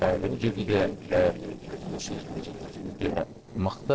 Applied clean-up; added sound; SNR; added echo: neural separator model SepFormer DNS4.